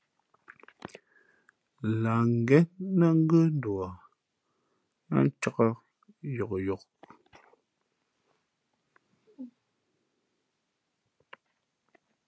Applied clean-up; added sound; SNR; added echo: none; none; none; none.